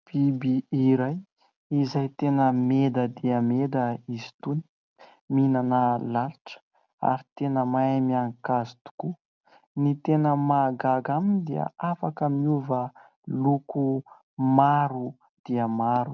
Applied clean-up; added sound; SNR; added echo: none; none; none; none.